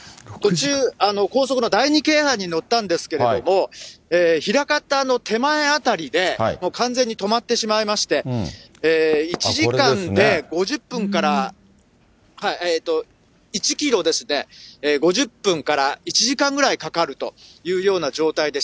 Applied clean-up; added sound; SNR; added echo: none; none; none; none.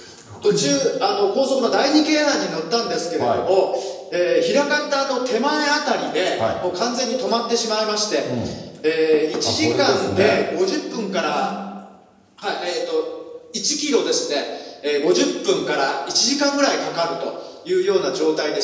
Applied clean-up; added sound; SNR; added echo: none; none; none; reverberation time 1.0 s.